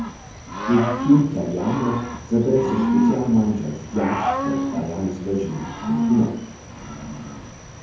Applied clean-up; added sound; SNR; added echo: none; Cricket / Growling; 3 dB; reverberation time 0.9 s.